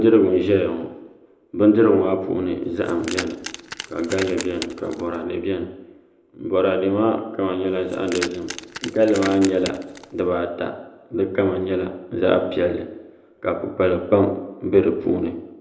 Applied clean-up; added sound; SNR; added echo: none; Keys jangling; 13 dB; reverberation time 0.7 s.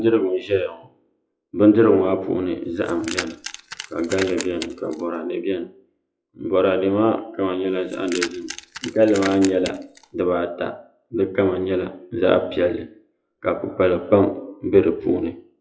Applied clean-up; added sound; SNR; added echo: classical method WPE with log-MMSE.